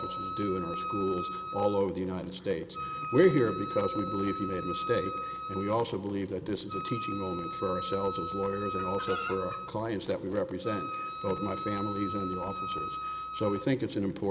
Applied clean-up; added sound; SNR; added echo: none; Wind instrument, woodwind instrument + Chicken, rooster; 6 dB; none.